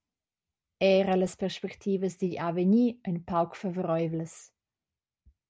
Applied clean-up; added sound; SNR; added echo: none; none; none; none.